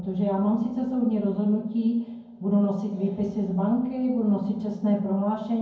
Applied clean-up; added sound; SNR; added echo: none; none; none; reverberation time 0.9 s.